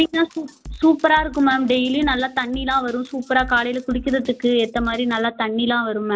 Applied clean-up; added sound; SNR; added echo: none; Drum kit; 19 dB; none.